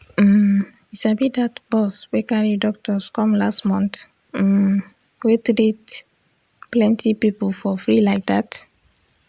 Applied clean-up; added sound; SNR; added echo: none; none; none; none.